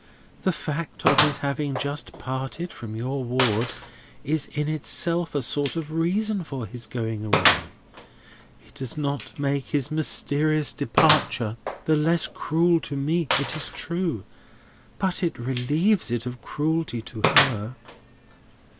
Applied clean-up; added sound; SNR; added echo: none; Gunshot, gunfire; 3 dB; none.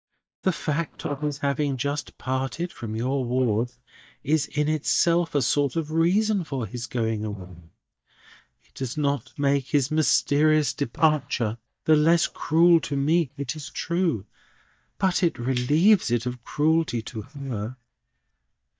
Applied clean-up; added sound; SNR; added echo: neural mask model DeepFilterNet 3.